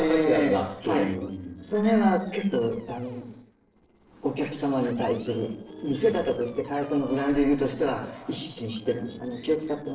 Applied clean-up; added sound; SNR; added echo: neural separator model SepFormer DNS4.